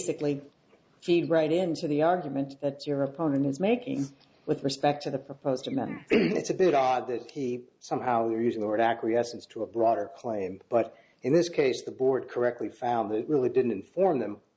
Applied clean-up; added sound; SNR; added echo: none; none; none; none.